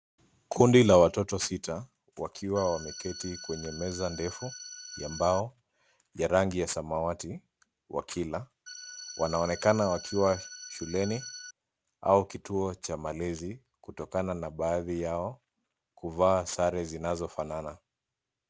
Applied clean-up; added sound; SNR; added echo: none; Organ; 13 dB; none.